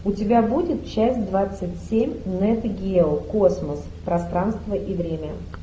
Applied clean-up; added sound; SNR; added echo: none; none; none; none.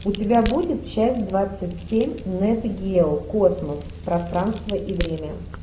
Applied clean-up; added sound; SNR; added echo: none; Crack; 14 dB; none.